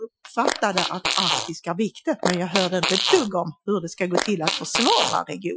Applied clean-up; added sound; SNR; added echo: classical method Wiener filter.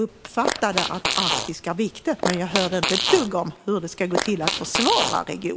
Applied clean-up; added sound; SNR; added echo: none; Fart; 2 dB; none.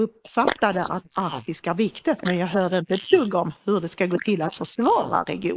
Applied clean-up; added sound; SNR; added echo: neural mask model Resemble Enhance denoiser.